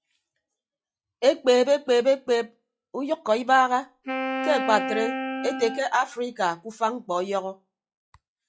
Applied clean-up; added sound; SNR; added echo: classical method log-MMSE.